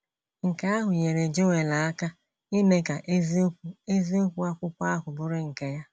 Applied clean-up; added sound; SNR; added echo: none; none; none; none.